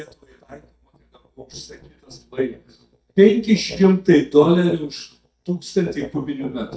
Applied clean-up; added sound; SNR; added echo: neural mask model DeepFilterNet 3.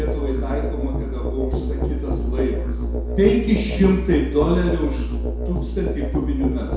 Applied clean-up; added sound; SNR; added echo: none; Musical instrument; 0 dB; reverberation time 0.7 s.